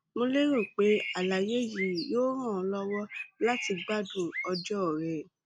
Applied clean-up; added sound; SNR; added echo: none; Bird; 10 dB; none.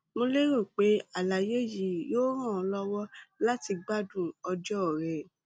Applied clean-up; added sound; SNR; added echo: none; none; none; none.